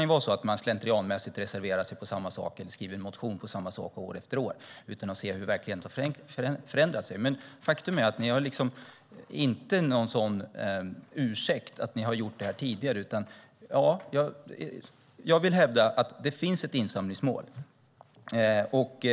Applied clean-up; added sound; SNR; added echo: none; none; none; none.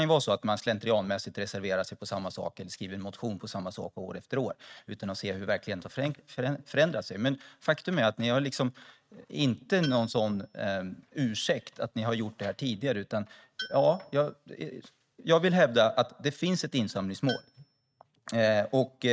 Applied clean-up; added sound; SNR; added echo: neural mask model RNNoise.